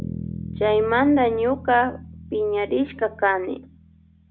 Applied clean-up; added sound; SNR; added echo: none; Bass guitar; 13 dB; none.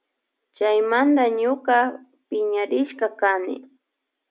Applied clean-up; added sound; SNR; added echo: none; none; none; none.